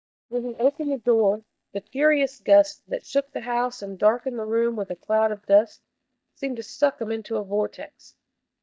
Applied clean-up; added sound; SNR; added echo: neural mask model DeepFilterNet 3.